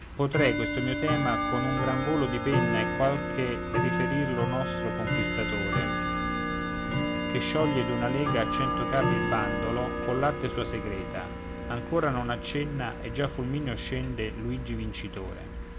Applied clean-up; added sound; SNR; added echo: none; Tick-tock / Bell; 0 dB; none.